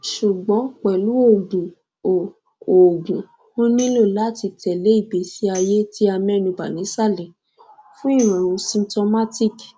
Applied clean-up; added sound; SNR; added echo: none; Tambourine; 20 dB; none.